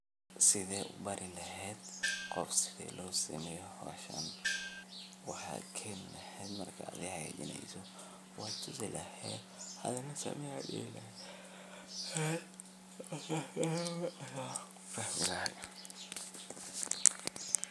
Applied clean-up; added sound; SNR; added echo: none; Gong; -1 dB; none.